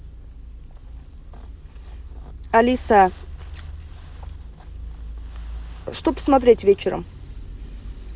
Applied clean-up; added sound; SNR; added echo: none; none; none; none.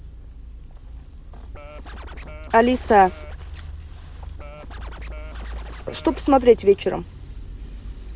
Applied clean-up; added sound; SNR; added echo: none; Scratching (performance technique); 19 dB; none.